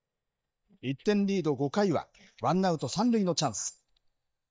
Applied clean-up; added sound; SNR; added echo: neural mask model DeepFilterNet 3.